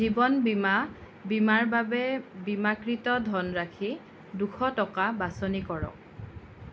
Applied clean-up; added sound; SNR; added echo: none; none; none; none.